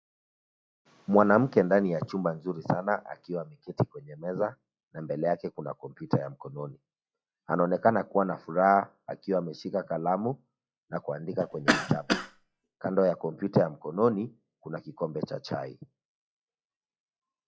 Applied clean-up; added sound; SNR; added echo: classical method log-MMSE.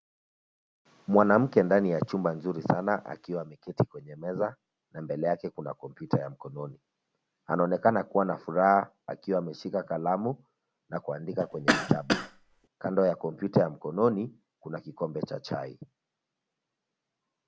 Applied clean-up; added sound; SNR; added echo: none; Cough; 1 dB; none.